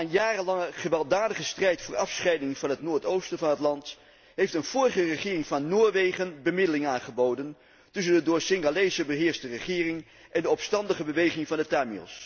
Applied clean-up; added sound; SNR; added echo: none; none; none; none.